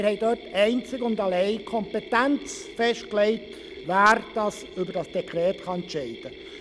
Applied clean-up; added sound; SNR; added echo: none; Mechanisms; 16 dB; none.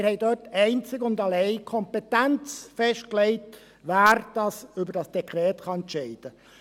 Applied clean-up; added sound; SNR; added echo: none; none; none; none.